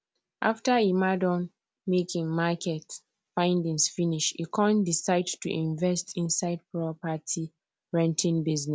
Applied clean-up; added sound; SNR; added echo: none; none; none; none.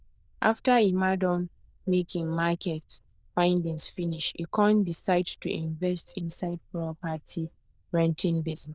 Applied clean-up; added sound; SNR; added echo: neural diffusion model UNIVERSE++.